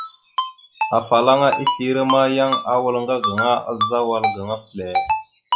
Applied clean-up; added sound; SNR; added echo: classical method log-MMSE.